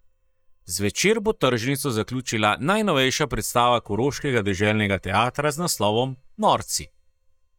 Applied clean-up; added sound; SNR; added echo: neural mask model DeepFilterNet 3.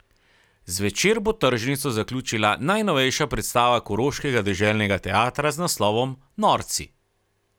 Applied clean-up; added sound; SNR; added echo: none; none; none; none.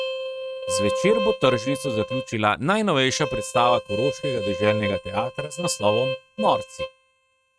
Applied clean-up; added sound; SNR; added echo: neural mask model RNNoise.